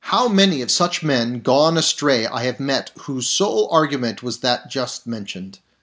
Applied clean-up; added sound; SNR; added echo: none; none; none; none.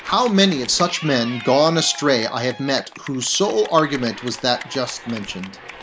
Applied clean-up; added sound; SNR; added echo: none; Cheering / Clapping; 16 dB; none.